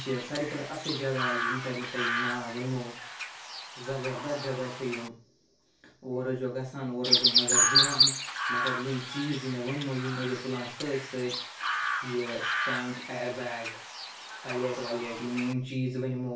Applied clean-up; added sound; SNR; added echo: none; Chirp, tweet; -2 dB; reverberation time 0.3 s.